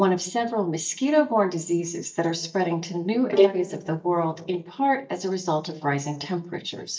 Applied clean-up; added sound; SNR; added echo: neural mask model DeepFilterNet 3.